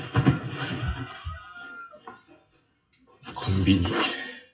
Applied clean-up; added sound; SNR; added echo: classical method WPE with log-MMSE.